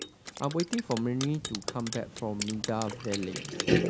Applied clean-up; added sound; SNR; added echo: none; Drip; 1 dB; none.